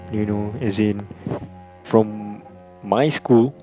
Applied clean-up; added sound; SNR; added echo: none; Bowed string instrument; 19 dB; none.